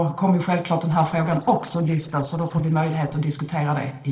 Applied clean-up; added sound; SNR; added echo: neural separator model SepFormer DNS4.